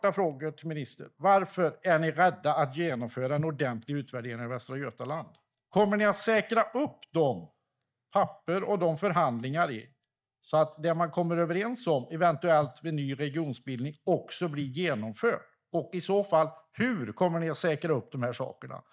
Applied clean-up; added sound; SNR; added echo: neural mask model DeepFilterNet 3.